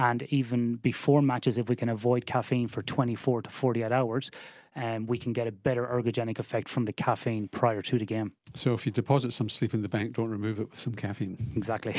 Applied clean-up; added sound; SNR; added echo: none; none; none; none.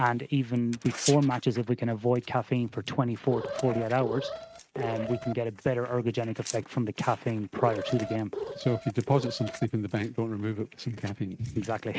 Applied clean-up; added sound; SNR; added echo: neural mask model RNNoise.